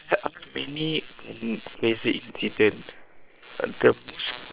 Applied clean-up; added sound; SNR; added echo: neural separator model SepFormer WHAM!.